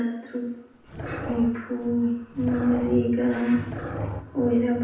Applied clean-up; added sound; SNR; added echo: none; Dog; 11 dB; reverberation time 0.9 s.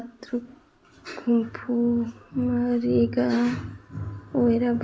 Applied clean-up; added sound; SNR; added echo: none; none; none; none.